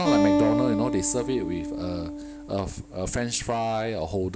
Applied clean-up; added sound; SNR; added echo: none; Acoustic guitar; 0 dB; none.